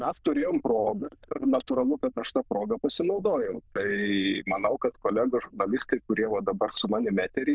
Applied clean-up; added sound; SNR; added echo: neural diffusion model UNIVERSE++.